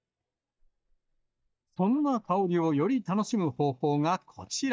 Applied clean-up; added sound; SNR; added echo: neural mask model DeepFilterNet 3.